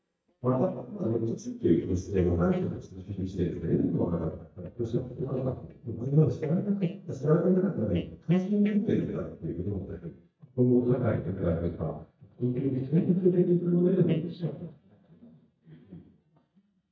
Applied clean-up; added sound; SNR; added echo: neural mask model DeepFilterNet 3.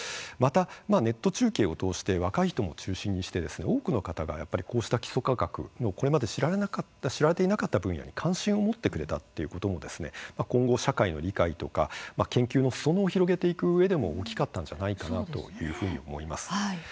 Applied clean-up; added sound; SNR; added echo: none; none; none; none.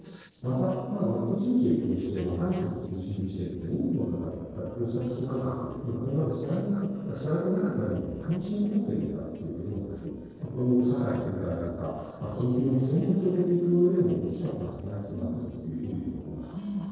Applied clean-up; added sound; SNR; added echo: neural separator model SepFormer DNS4.